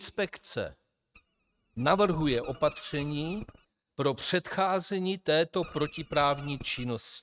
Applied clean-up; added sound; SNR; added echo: neural mask model RNNoise.